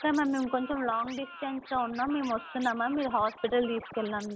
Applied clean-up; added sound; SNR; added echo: none; Scratching (performance technique); 16 dB; none.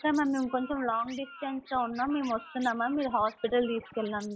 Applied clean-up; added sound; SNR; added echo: classical method log-MMSE.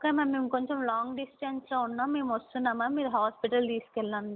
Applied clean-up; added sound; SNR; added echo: none; none; none; none.